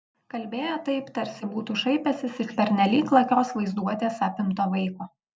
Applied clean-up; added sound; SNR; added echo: none; none; none; none.